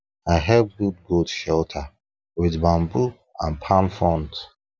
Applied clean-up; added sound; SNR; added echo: none; none; none; none.